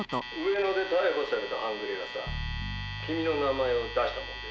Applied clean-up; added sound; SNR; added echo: none; Alarm; 10 dB; none.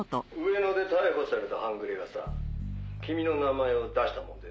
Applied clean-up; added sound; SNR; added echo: none; none; none; none.